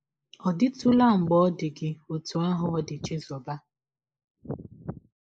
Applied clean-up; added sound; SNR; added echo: neural mask model Resemble Enhance denoiser.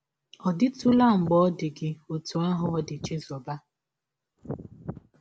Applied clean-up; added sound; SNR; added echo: none; Wind; 12 dB; none.